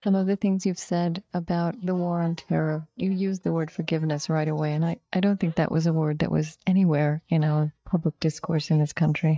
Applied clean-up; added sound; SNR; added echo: neural mask model DeepFilterNet 3.